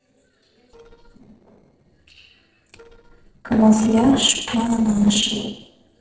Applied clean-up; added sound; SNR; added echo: neural separator model SepFormer DNS4.